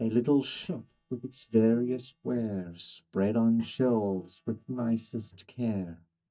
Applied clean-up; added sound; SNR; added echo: neural mask model DeepFilterNet 3.